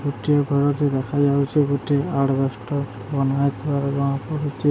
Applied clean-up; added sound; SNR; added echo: none; none; none; none.